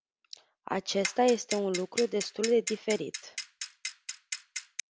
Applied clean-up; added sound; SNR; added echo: none; Clock; 8 dB; none.